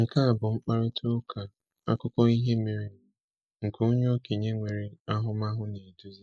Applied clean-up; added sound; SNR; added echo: neural mask model Resemble Enhance denoiser.